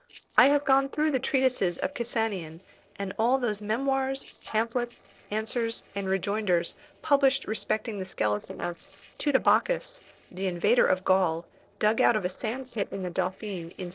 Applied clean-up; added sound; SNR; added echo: neural separator model SepFormer DNS4.